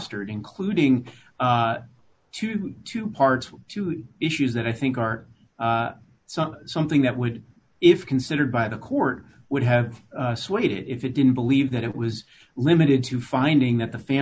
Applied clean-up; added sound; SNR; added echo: none; none; none; none.